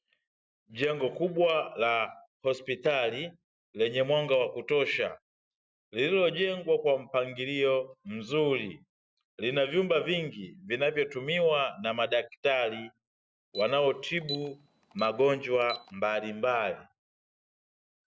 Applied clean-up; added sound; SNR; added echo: none; Alarm; 16 dB; none.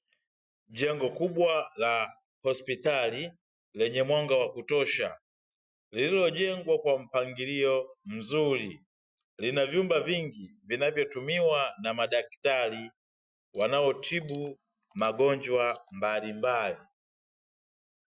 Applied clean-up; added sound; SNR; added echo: classical method Wiener filter.